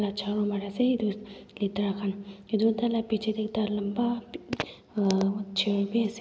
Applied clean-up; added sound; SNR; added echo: none; none; none; none.